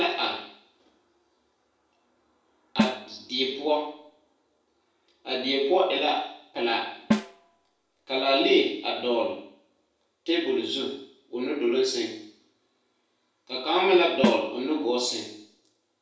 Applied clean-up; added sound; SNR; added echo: none; Snare drum; 3 dB; reverberation time 0.6 s.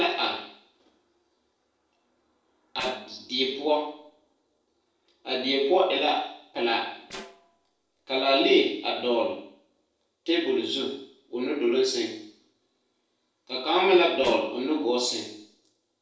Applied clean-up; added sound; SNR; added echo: neural separator model SepFormer DNS4.